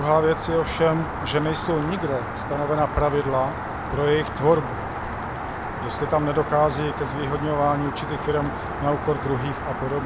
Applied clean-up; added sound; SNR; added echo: none; Rain; 5 dB; none.